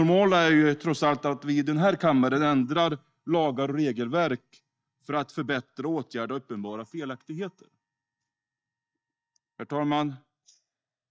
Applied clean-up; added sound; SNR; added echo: neural mask model DeepFilterNet 3.